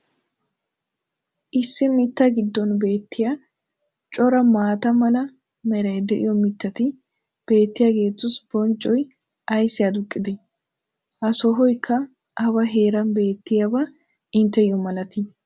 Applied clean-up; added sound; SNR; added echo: none; none; none; none.